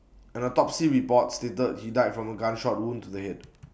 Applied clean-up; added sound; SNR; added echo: none; none; none; none.